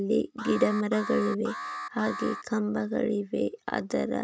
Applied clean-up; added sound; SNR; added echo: neural mask model RNNoise.